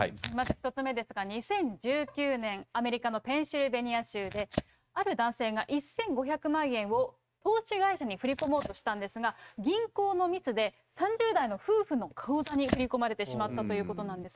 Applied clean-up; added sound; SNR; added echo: neural mask model RNNoise.